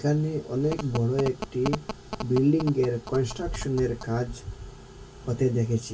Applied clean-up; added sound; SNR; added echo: none; Telephone; 10 dB; reverberation time 0.1 s.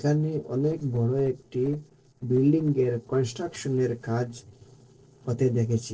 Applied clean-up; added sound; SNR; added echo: neural separator model SepFormer DNS4.